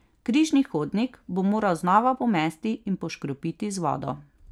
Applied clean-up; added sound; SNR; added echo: none; none; none; none.